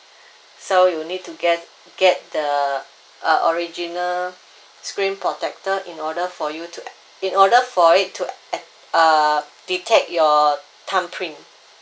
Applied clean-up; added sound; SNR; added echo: none; none; none; none.